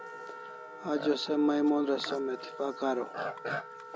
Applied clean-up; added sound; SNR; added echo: none; Wind instrument, woodwind instrument + Livestock, farm animals, working animals; 9 dB; none.